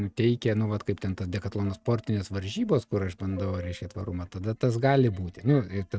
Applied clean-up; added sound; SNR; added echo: neural mask model RNNoise.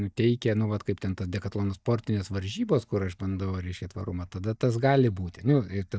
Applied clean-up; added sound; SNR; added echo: neural mask model DeepFilterNet 3.